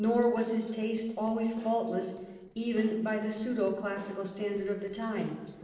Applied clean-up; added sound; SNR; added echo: neural separator model SepFormer DNS4.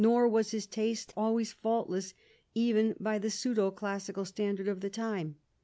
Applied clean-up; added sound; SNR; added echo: none; none; none; none.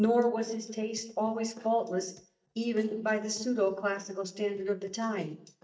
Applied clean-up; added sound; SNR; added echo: neural mask model DeepFilterNet 3.